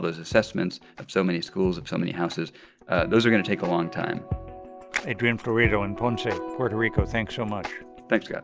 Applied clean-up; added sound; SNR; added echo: none; none; none; none.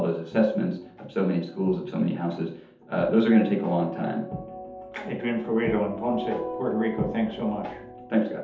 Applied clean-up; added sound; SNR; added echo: none; none; none; reverberation time 0.6 s.